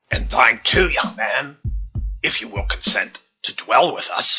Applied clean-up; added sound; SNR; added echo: classical method log-MMSE.